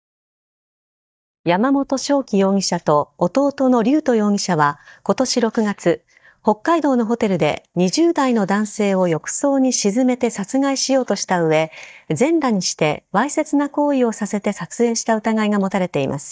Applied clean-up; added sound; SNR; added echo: neural mask model DeepFilterNet 3.